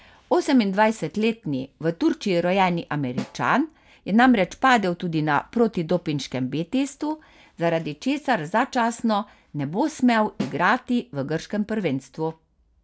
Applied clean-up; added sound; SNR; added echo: none; Snare drum; 15 dB; none.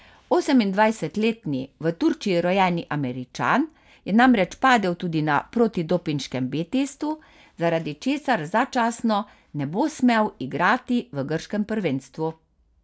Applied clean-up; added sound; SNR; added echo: none; none; none; none.